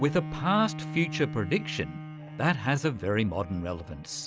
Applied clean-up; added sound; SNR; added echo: none; Bowed string instrument; 10 dB; none.